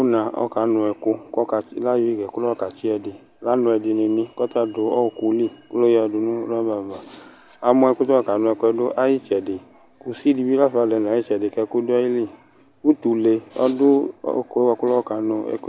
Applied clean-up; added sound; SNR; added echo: none; none; none; none.